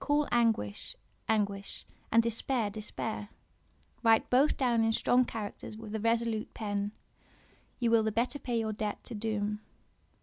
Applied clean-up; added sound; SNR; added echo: none; none; none; none.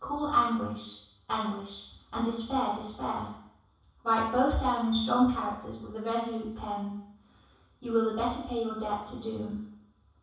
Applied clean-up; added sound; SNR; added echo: none; none; none; reverberation time 0.7 s.